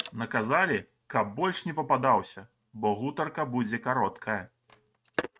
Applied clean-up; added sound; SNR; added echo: neural mask model RNNoise.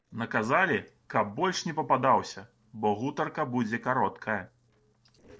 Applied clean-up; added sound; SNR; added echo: neural separator model SepFormer DNS4.